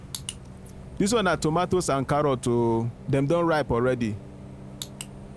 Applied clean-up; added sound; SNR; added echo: none; Bus; 16 dB; none.